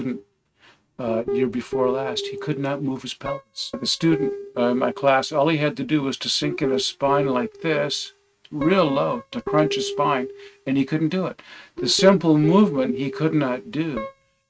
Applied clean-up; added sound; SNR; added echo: neural mask model RNNoise.